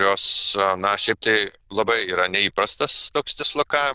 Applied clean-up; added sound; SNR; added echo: neural diffusion model UNIVERSE++.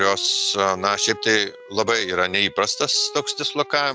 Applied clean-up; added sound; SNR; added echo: none; Wind instrument, woodwind instrument; 19 dB; none.